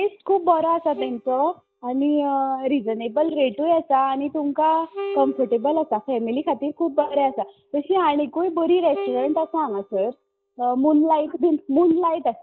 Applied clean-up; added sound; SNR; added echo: neural mask model DeepFilterNet 3.